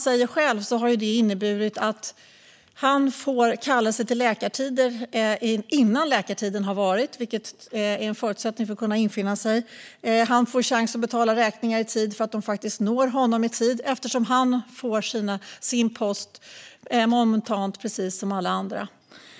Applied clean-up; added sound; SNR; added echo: none; none; none; none.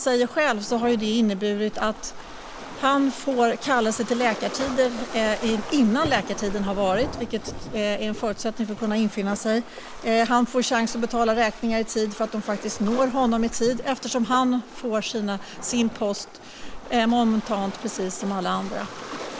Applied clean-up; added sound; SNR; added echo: none; Waves, surf; 12 dB; none.